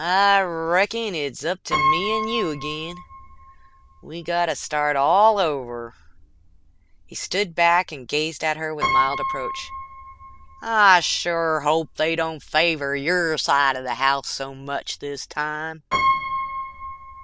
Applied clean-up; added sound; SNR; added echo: none; Piano; 7 dB; none.